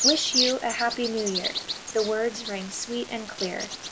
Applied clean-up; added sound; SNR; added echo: none; Bird vocalization, bird call, bird song; 2 dB; none.